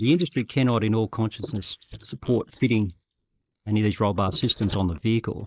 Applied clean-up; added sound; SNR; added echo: neural mask model Resemble Enhance denoiser.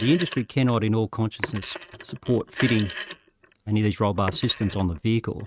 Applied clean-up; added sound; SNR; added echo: neural mask model RNNoise.